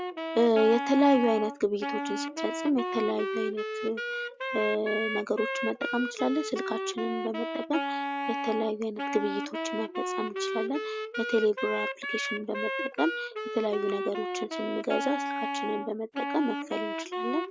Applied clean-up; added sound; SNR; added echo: none; Wind instrument, woodwind instrument; 3 dB; none.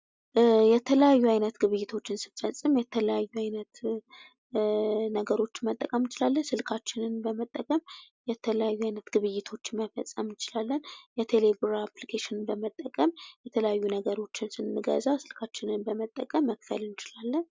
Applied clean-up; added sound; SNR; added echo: none; none; none; none.